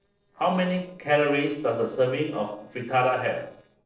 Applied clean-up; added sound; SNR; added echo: neural separator model SepFormer DNS4.